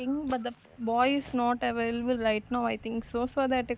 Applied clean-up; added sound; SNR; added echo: none; none; none; none.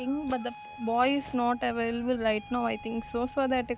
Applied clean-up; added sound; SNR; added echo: none; Wind instrument, woodwind instrument; 18 dB; none.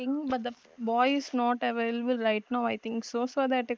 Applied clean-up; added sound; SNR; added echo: neural mask model Resemble Enhance denoiser.